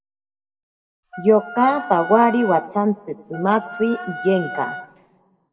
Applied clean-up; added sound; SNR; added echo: none; Wind instrument, woodwind instrument; 12 dB; reverberation time 0.8 s.